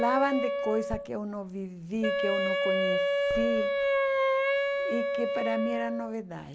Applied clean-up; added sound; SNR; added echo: none; Wind instrument, woodwind instrument; -4 dB; none.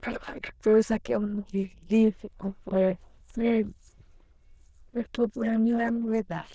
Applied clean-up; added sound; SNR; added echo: neural diffusion model UNIVERSE++.